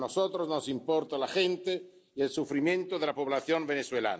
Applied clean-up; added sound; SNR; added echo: none; none; none; none.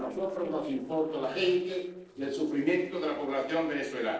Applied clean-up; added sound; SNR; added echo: neural separator model SepFormer DNS4.